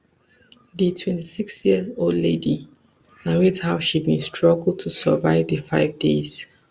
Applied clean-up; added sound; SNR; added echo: none; none; none; none.